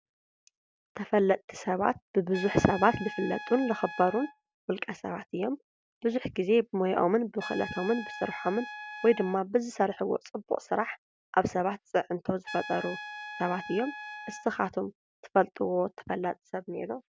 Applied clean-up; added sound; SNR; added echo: none; Trumpet; 15 dB; none.